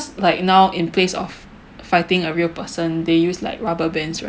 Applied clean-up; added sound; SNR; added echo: none; none; none; none.